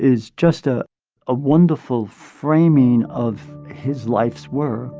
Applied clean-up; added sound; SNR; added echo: none; none; none; none.